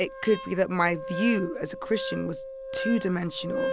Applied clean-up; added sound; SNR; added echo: none; Wind instrument, woodwind instrument; 7 dB; none.